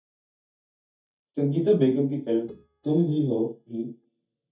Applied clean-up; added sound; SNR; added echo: neural mask model DeepFilterNet 3.